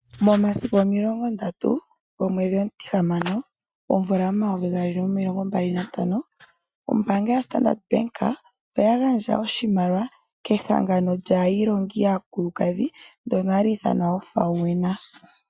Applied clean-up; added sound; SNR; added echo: neural mask model RNNoise.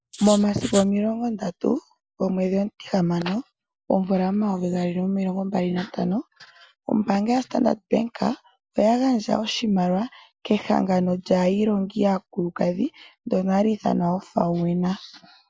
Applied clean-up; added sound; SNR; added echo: neural mask model Resemble Enhance denoiser.